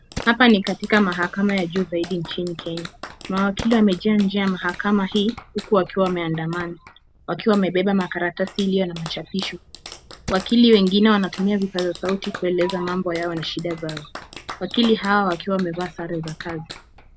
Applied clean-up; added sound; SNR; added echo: none; Clapping + Tools; 16 dB; none.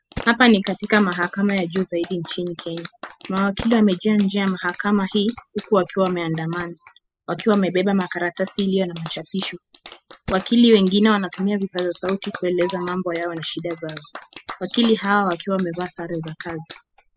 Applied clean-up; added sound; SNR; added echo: classical method spectral subtraction.